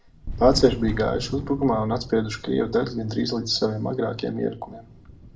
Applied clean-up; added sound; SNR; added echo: none; Thunder; 11 dB; reverberation time 0.4 s.